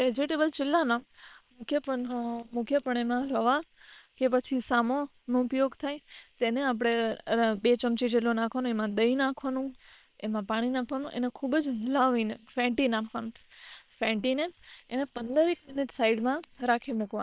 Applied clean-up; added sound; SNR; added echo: neural separator model SepFormer WHAM!.